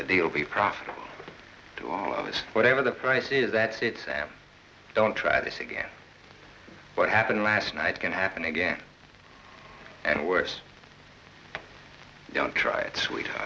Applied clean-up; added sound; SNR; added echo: none; none; none; none.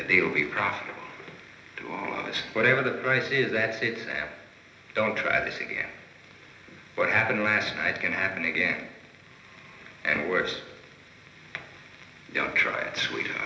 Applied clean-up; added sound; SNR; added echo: none; none; none; reverberation time 1.0 s.